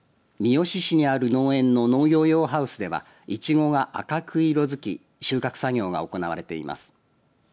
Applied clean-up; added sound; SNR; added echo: none; none; none; none.